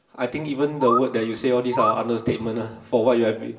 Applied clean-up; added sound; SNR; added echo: none; Bird; 7 dB; reverberation time 0.8 s.